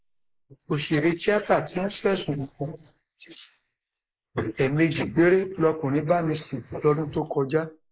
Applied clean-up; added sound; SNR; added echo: neural mask model Resemble Enhance denoiser.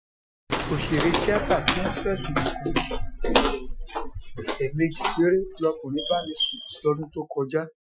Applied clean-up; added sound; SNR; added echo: classical method Wiener filter.